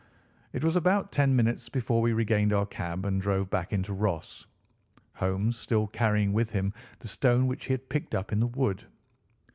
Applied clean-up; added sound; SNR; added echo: none; none; none; none.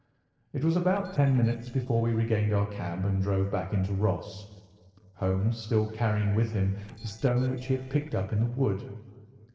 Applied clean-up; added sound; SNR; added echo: neural separator model SepFormer DNS4.